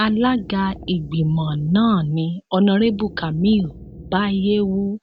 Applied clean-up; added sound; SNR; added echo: none; Wind instrument, woodwind instrument; 18 dB; none.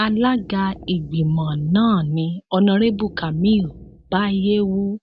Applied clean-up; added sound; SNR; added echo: neural mask model DeepFilterNet 3.